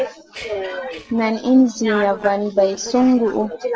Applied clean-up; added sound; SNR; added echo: neural separator model SepFormer DNS4.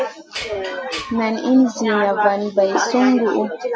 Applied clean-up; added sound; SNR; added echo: none; Tools; 13 dB; none.